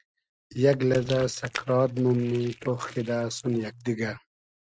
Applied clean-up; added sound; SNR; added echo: neural mask model RNNoise.